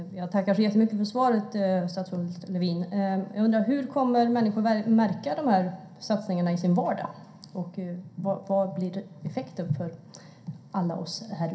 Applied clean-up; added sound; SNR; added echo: none; none; none; reverberation time 0.3 s.